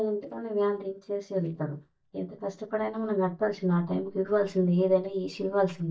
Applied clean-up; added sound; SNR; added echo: neural mask model DeepFilterNet 3.